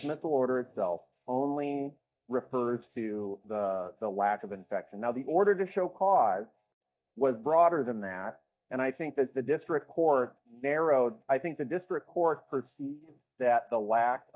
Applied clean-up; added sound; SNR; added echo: neural mask model DeepFilterNet 3.